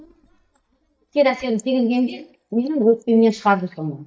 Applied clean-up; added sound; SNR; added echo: neural mask model DeepFilterNet 3.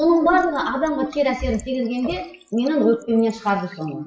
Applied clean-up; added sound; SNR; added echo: classical method WPE with log-MMSE.